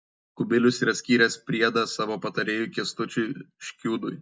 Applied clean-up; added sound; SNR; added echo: none; none; none; none.